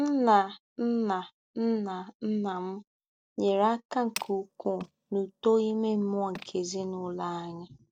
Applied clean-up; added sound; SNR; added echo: neural mask model DeepFilterNet 3.